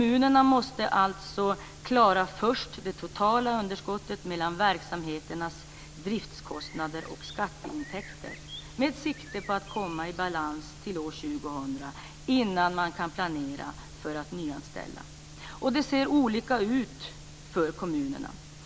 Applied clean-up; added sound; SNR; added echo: none; Bird; 20 dB; none.